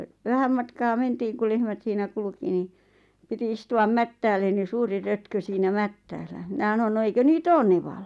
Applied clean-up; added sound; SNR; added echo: none; none; none; none.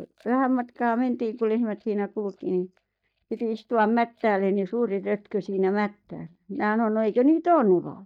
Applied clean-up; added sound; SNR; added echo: neural mask model DeepFilterNet 3.